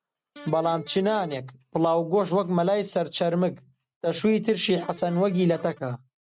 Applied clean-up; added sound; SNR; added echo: neural mask model RNNoise.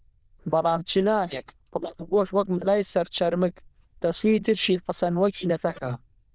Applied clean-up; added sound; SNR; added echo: neural diffusion model UNIVERSE++.